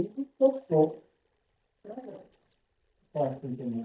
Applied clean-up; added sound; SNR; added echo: neural mask model DeepFilterNet 3.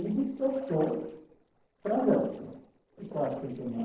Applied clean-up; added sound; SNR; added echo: neural separator model SepFormer DNS4.